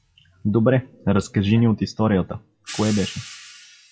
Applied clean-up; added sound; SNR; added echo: classical method WPE with log-MMSE.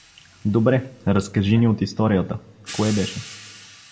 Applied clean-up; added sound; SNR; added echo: none; Hi-hat; 19 dB; reverberation time 0.4 s.